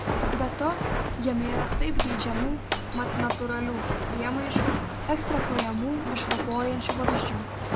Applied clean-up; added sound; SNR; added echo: none; Glass + Walk, footsteps; -3 dB; none.